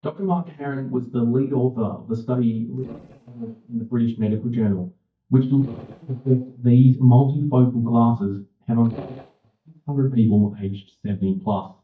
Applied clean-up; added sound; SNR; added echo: neural mask model DeepFilterNet 3.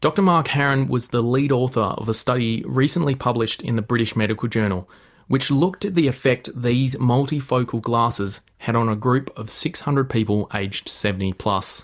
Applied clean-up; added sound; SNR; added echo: none; none; none; none.